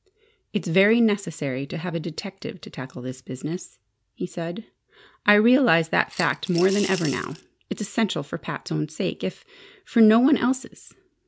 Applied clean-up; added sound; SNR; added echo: none; Coin (dropping) / Glass; 13 dB; none.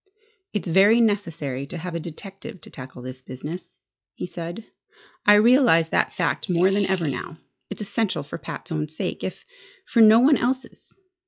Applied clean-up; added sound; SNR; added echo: classical method log-MMSE.